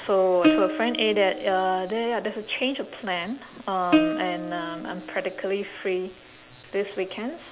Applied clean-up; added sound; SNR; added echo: none; Plucked string instrument; 3 dB; none.